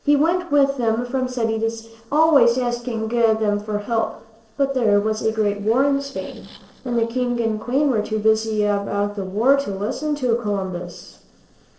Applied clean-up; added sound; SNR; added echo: neural separator model SepFormer DNS4.